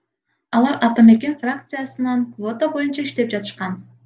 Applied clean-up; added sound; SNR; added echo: none; none; none; none.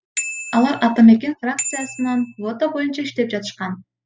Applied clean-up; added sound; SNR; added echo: classical method spectral subtraction.